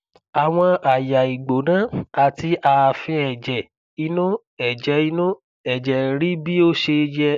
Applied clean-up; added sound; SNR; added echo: none; none; none; none.